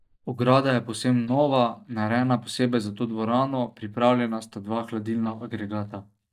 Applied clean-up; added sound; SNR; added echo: neural mask model DeepFilterNet 3.